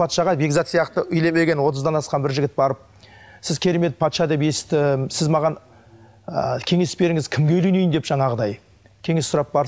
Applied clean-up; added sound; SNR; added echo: none; none; none; none.